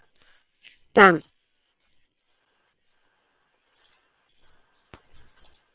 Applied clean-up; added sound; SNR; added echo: neural separator model SepFormer WHAM!.